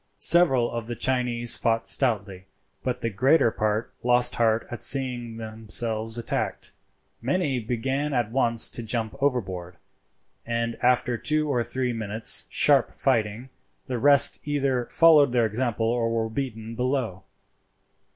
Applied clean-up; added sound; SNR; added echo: none; none; none; none.